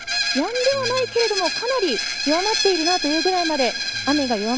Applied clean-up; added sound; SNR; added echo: none; Screech; 3 dB; none.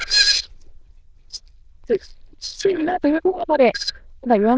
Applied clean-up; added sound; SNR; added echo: neural diffusion model UNIVERSE++.